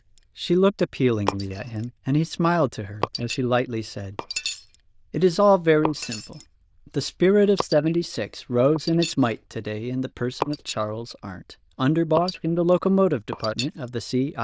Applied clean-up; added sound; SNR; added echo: neural diffusion model UNIVERSE++.